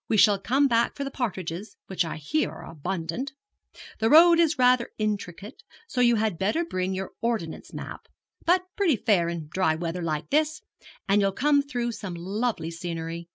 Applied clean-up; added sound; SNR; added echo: none; none; none; none.